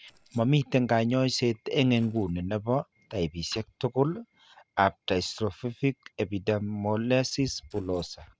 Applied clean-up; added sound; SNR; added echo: neural separator model SepFormer DNS4.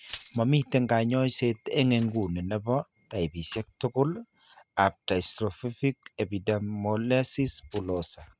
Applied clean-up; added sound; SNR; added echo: neural mask model RNNoise.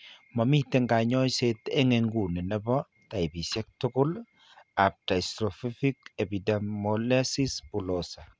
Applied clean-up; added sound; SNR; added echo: none; none; none; none.